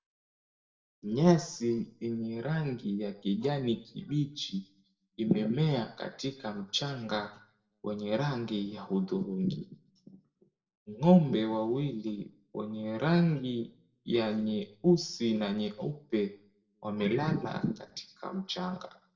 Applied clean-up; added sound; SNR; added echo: neural separator model SepFormer DNS4.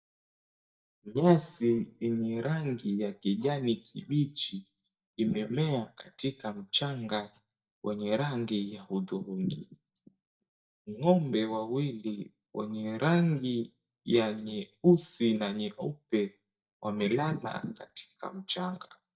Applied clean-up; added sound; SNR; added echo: neural mask model DeepFilterNet 3.